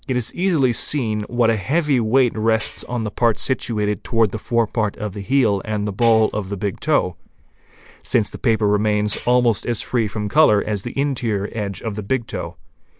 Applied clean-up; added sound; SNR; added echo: none; Tools; 17 dB; none.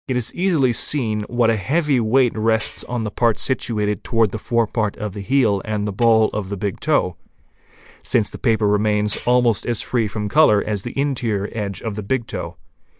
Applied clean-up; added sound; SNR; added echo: neural mask model DeepFilterNet 3.